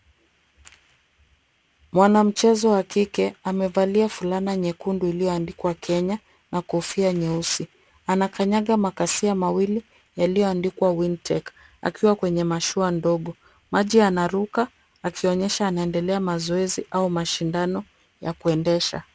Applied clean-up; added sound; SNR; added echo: none; none; none; none.